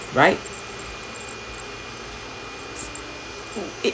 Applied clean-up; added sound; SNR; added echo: none; Bell + Wind instrument, woodwind instrument; 17 dB; none.